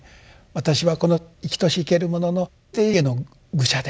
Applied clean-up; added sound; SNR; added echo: none; none; none; none.